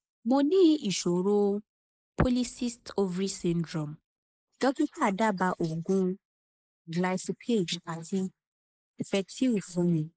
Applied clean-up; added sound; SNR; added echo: neural mask model Resemble Enhance denoiser.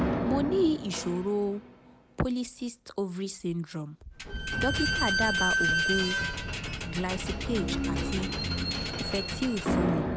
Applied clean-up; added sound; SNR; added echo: none; Squeak / Slam; -1 dB; none.